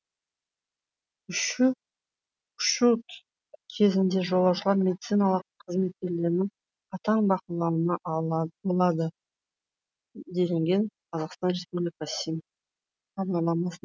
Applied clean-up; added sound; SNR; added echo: none; none; none; none.